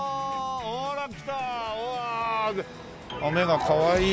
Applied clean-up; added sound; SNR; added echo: none; none; none; none.